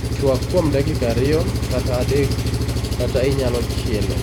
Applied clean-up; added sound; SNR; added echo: none; Engine; -1 dB; none.